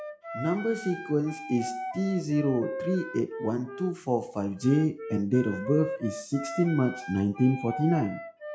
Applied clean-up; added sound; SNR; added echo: classical method log-MMSE.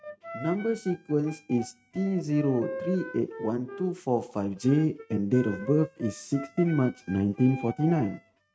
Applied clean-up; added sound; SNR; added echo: neural mask model RNNoise.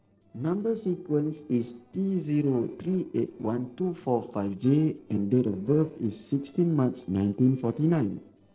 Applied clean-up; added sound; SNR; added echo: neural separator model SepFormer DNS4.